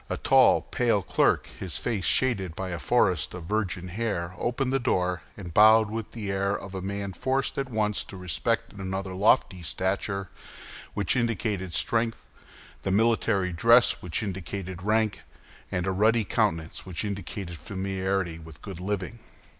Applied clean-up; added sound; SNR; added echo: none; none; none; none.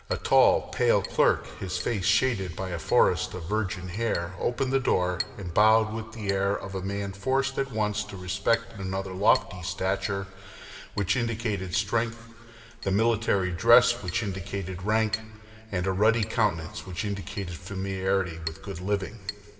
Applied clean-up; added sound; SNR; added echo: none; Chink, clink; 18 dB; reverberation time 2.2 s.